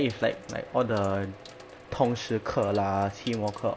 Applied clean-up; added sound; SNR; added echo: none; Sink (filling or washing); 19 dB; none.